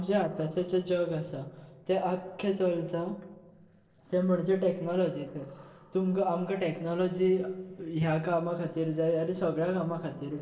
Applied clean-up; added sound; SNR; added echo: neural separator model SepFormer DNS4.